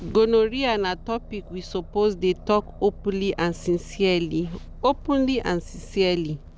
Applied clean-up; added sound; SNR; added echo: none; Aircraft; 16 dB; none.